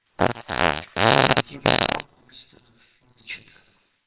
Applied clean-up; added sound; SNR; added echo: neural separator model SepFormer WHAMR!.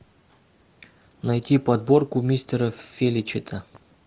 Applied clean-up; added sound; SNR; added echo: none; none; none; none.